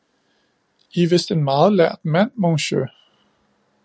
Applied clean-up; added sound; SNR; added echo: none; none; none; none.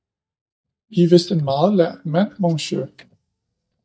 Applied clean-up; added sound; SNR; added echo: neural mask model DeepFilterNet 3.